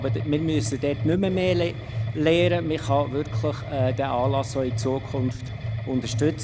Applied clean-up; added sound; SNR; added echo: none; Mechanisms; 4 dB; none.